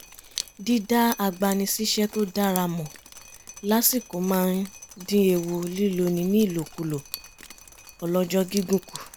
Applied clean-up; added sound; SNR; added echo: none; Drip; 17 dB; none.